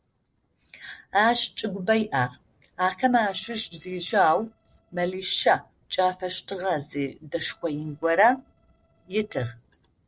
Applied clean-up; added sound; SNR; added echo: neural separator model SepFormer DNS4.